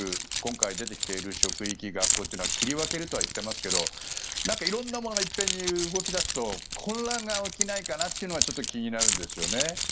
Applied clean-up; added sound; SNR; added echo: none; Keys jangling; -3 dB; none.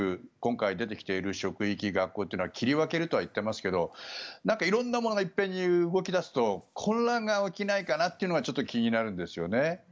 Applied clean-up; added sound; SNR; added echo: none; none; none; none.